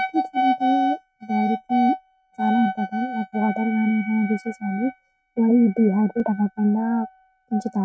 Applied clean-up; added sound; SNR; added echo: neural mask model RNNoise.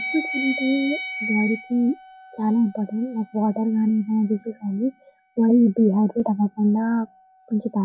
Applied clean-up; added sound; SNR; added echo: classical method log-MMSE.